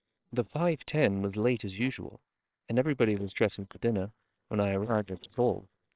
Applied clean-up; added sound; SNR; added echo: neural separator model SepFormer WHAMR!.